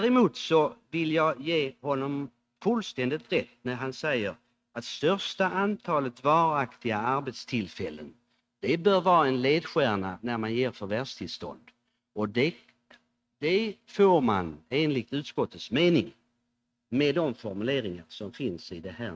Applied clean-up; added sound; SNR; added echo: neural mask model RNNoise.